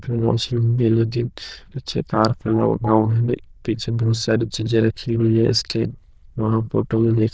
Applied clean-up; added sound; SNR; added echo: neural diffusion model UNIVERSE++.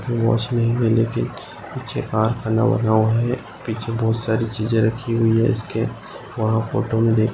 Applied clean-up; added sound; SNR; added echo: none; none; none; none.